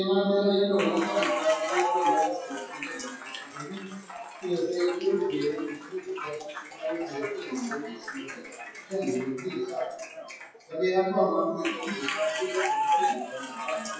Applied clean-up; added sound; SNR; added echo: classical method WPE with log-MMSE.